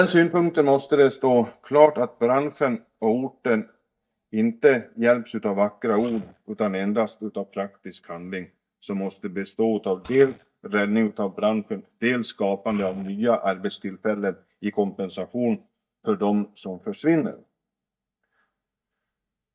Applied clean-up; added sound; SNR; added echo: neural mask model DeepFilterNet 3.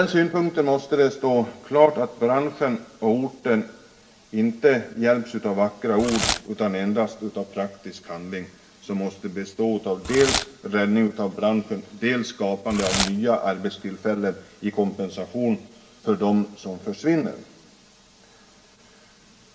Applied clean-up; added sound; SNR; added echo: none; Packing tape, duct tape / Tearing; 8 dB; reverberation time 0.5 s.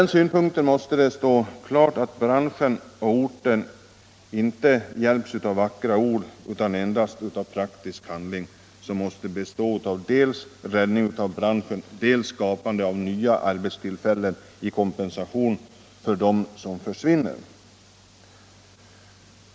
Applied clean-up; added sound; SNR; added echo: none; none; none; none.